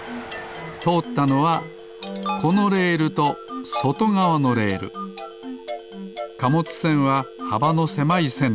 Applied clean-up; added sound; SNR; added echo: none; Telephone; 19 dB; none.